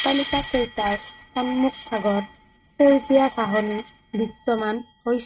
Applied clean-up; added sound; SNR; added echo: neural mask model RNNoise.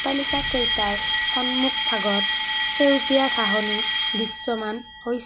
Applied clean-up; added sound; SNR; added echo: none; Alarm; -1 dB; none.